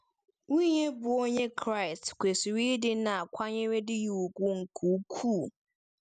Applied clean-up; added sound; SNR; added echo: none; none; none; none.